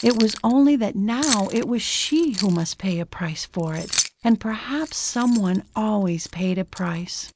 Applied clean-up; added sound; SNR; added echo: none; Keys jangling; 12 dB; none.